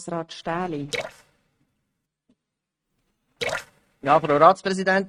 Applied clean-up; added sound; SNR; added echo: neural mask model RNNoise.